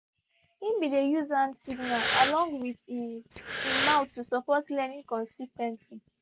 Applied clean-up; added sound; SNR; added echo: none; Breathing; 1 dB; none.